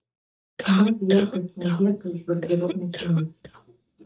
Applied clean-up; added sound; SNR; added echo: neural mask model DeepFilterNet 3.